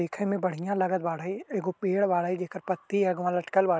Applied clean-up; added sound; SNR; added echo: none; none; none; none.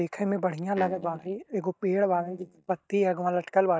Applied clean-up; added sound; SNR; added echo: neural mask model DeepFilterNet 3.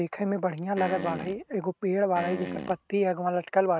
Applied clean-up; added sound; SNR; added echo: neural mask model RNNoise.